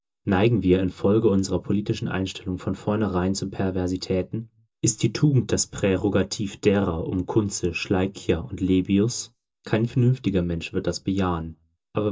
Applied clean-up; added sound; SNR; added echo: none; none; none; reverberation time 0.2 s.